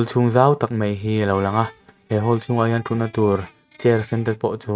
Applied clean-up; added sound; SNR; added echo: neural mask model RNNoise.